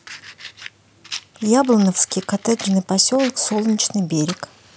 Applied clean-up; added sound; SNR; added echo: none; Fire; 18 dB; none.